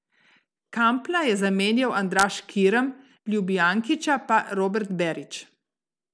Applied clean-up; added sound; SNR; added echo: none; none; none; none.